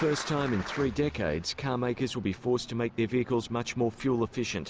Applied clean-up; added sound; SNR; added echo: none; none; none; none.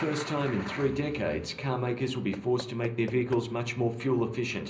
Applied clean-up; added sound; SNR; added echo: none; Knock / Wood; 18 dB; reverberation time 0.5 s.